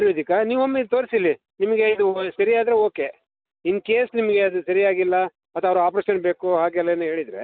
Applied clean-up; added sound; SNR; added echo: none; none; none; none.